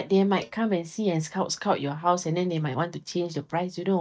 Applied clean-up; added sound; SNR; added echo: neural mask model DeepFilterNet 3.